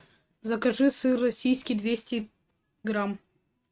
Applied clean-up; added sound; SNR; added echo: neural mask model RNNoise.